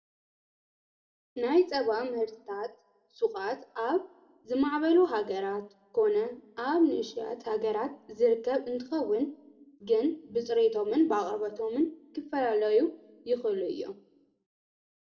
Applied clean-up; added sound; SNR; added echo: none; none; none; reverberation time 0.4 s.